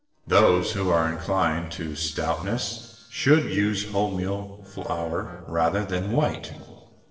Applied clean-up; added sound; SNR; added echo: neural separator model SepFormer DNS4.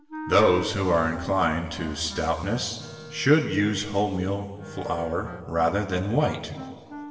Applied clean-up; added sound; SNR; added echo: none; Wind instrument, woodwind instrument; 15 dB; reverberation time 1.8 s.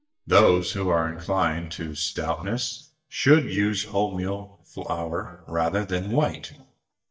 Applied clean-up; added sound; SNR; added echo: neural mask model DeepFilterNet 3.